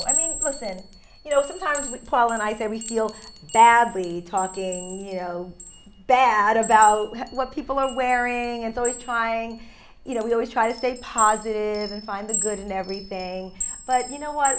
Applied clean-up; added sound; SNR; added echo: none; Chime; 8 dB; none.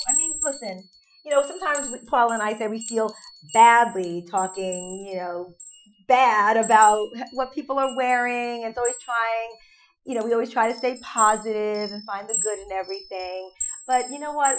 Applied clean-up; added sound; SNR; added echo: classical method Wiener filter.